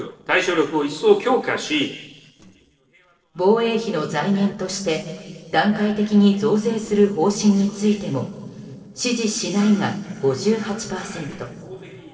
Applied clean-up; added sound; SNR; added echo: neural separator model SepFormer DNS4.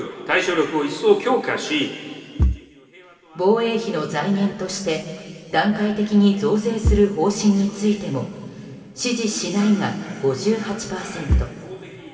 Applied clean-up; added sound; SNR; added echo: none; Bass drum / Thump, thud; 9 dB; reverberation time 2.5 s.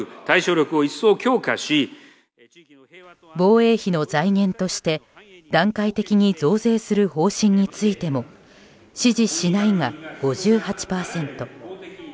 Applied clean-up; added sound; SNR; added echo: none; none; none; none.